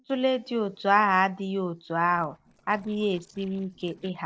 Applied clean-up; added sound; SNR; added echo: neural separator model SepFormer DNS4.